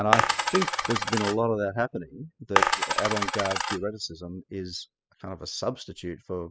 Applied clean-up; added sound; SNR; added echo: classical method spectral subtraction.